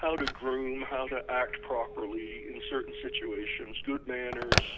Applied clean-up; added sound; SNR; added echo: none; Telephone; 3 dB; none.